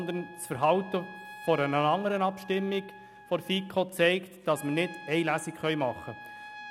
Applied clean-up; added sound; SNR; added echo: none; Trumpet; 17 dB; none.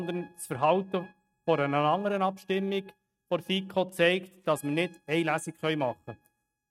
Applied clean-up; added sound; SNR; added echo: neural mask model RNNoise.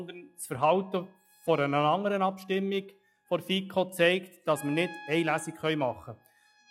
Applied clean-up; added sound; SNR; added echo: classical method log-MMSE.